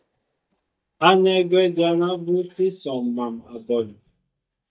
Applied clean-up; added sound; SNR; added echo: neural mask model DeepFilterNet 3.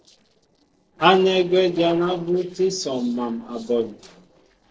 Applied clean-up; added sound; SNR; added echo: neural separator model SepFormer DNS4.